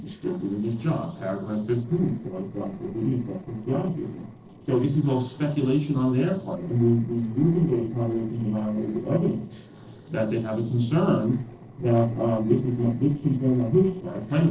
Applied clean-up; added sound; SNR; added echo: neural separator model SepFormer DNS4.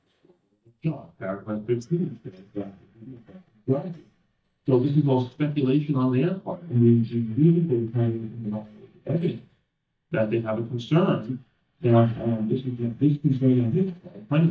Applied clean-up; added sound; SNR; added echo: neural mask model DeepFilterNet 3.